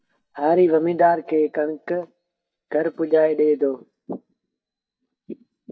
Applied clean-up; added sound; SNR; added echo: neural mask model DeepFilterNet 3.